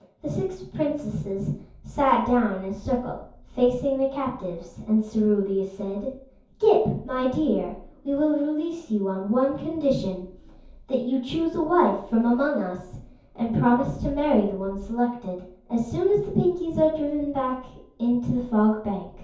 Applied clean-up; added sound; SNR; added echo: none; none; none; reverberation time 0.6 s.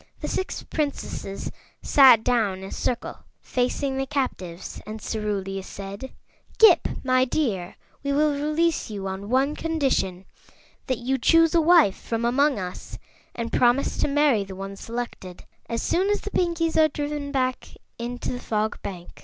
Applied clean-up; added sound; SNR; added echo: none; none; none; none.